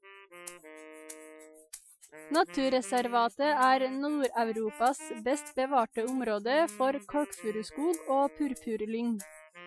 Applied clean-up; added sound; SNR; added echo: classical method Wiener filter.